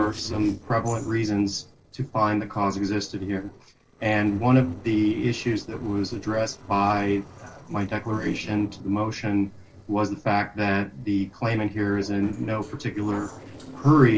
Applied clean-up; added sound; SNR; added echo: neural separator model SepFormer DNS4.